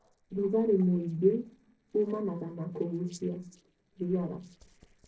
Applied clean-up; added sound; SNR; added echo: neural separator model SepFormer DNS4.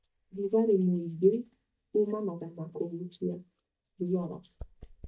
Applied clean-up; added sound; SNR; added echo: neural mask model DeepFilterNet 3.